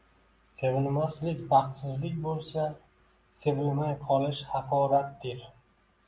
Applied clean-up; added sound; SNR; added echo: none; none; none; none.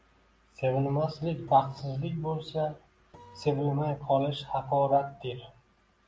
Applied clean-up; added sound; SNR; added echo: none; Printer; 20 dB; none.